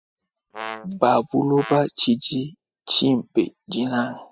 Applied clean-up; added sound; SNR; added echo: classical method spectral subtraction.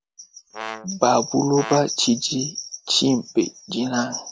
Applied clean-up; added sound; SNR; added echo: none; Brass instrument; 14 dB; none.